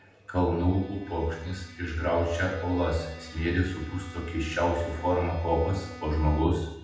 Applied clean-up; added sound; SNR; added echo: none; Bowed string instrument; 19 dB; reverberation time 0.8 s.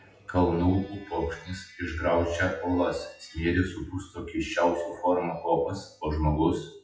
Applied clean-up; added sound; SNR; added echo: classical method WPE with log-MMSE.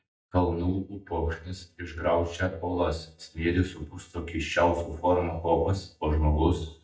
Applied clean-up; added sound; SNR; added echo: neural mask model DeepFilterNet 3.